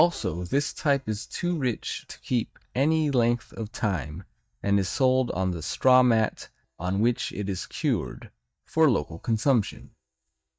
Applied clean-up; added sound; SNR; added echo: neural mask model DeepFilterNet 3.